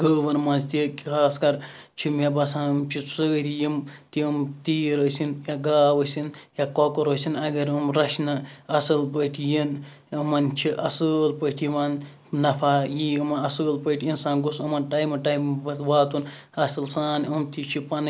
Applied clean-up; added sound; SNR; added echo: none; none; none; none.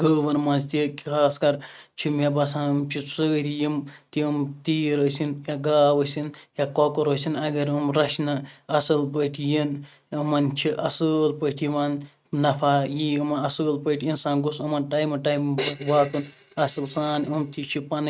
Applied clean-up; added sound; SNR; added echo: neural mask model RNNoise.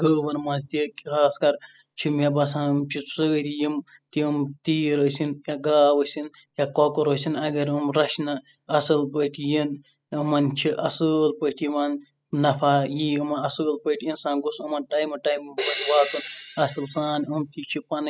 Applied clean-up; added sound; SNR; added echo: classical method spectral subtraction.